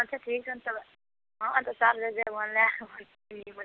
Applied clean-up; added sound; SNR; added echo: none; none; none; none.